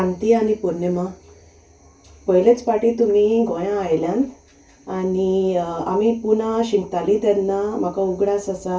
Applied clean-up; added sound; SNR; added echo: none; none; none; reverberation time 0.3 s.